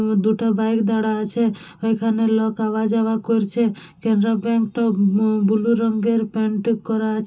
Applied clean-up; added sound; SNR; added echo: none; none; none; reverberation time 0.2 s.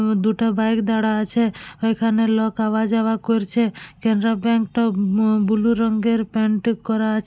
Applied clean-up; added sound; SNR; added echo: none; none; none; none.